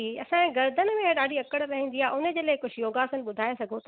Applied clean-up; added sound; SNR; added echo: none; none; none; none.